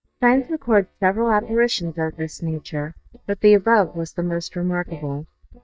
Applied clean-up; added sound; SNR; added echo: neural mask model DeepFilterNet 3.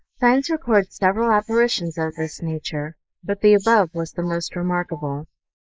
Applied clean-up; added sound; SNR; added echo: neural mask model Resemble Enhance denoiser.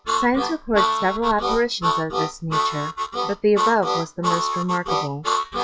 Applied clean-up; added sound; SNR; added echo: classical method log-MMSE.